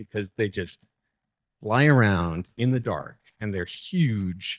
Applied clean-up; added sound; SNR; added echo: neural mask model DeepFilterNet 3.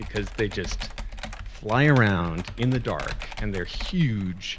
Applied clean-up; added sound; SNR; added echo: none; Computer keyboard; 9 dB; none.